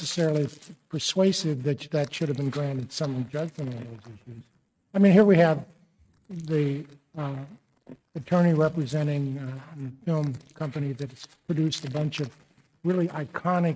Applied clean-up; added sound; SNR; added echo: neural mask model RNNoise.